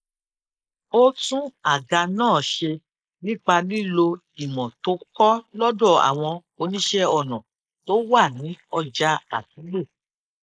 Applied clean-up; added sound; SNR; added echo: neural mask model Resemble Enhance denoiser.